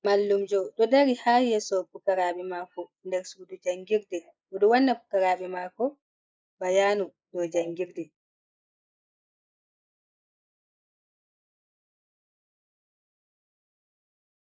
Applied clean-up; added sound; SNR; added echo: neural mask model Resemble Enhance denoiser.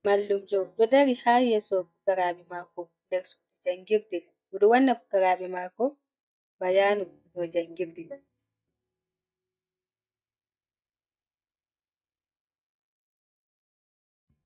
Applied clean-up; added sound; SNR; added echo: neural mask model DeepFilterNet 3.